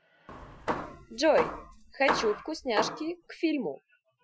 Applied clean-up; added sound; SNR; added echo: classical method Wiener filter.